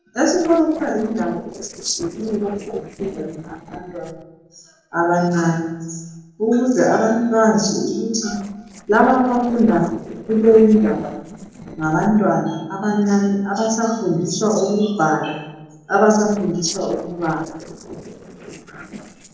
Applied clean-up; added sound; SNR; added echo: neural separator model SepFormer DNS4.